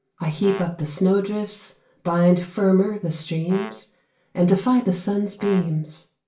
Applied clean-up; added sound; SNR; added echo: none; Brass instrument; 19 dB; reverberation time 0.3 s.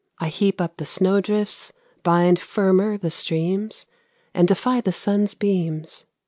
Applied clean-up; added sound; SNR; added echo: none; none; none; none.